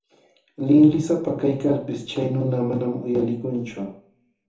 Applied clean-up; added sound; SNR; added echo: none; none; none; reverberation time 1.0 s.